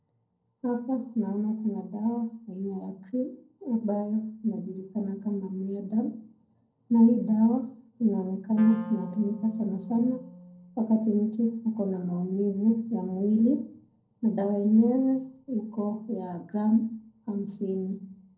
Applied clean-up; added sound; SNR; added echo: neural separator model SepFormer DNS4.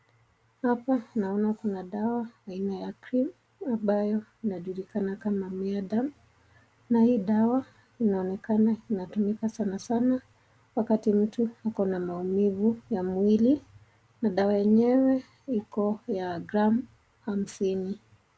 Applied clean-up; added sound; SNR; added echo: none; none; none; none.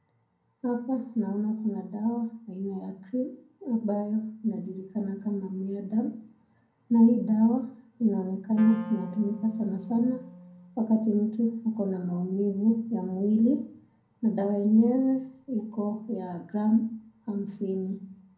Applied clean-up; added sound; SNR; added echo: none; Wind instrument, woodwind instrument; 18 dB; reverberation time 0.6 s.